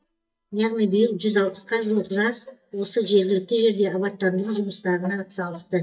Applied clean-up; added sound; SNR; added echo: neural mask model DeepFilterNet 3.